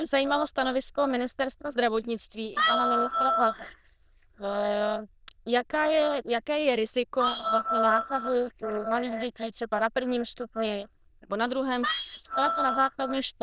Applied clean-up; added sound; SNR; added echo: neural diffusion model UNIVERSE++.